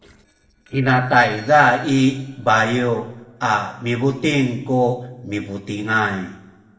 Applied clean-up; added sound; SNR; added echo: neural separator model SepFormer DNS4.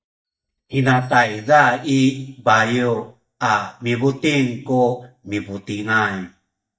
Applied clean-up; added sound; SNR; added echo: neural mask model DeepFilterNet 3.